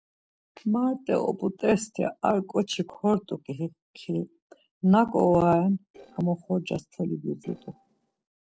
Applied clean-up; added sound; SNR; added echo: neural separator model SepFormer DNS4.